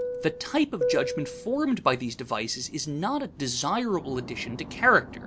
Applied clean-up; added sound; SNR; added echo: none; Fixed-wing aircraft, airplane; 8 dB; none.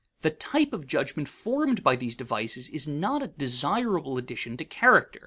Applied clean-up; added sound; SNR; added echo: none; none; none; none.